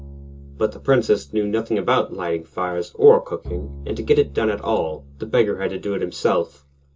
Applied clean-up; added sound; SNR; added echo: none; Bowed string instrument; 17 dB; reverberation time 0.2 s.